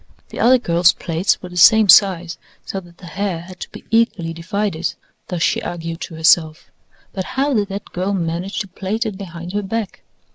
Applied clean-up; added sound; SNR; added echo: neural mask model Resemble Enhance denoiser.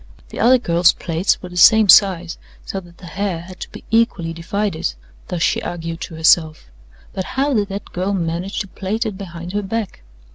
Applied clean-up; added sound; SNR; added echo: none; none; none; none.